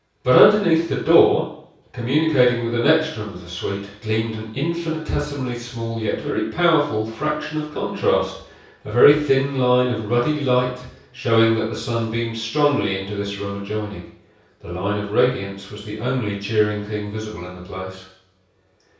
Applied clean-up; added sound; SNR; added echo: none; none; none; reverberation time 0.6 s.